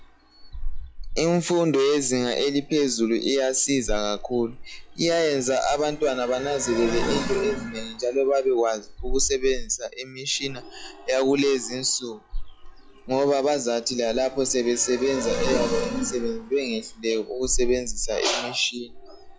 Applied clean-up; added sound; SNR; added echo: classical method log-MMSE.